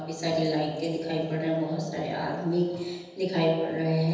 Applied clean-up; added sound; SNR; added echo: none; none; none; reverberation time 1.1 s.